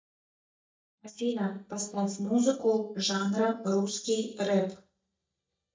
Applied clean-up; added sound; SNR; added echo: neural mask model DeepFilterNet 3.